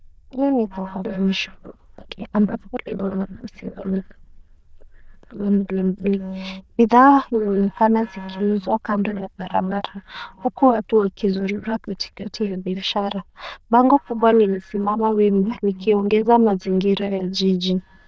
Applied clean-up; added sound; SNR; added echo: neural diffusion model UNIVERSE++.